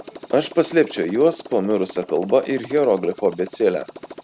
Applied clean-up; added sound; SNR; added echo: none; Motorcycle; 18 dB; none.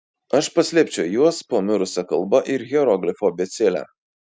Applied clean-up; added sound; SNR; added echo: none; none; none; none.